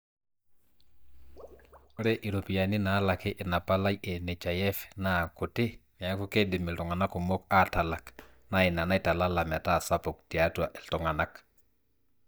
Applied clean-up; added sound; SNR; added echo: neural mask model DeepFilterNet 3.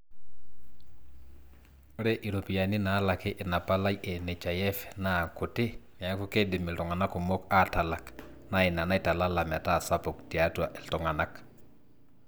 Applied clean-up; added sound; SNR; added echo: none; none; none; none.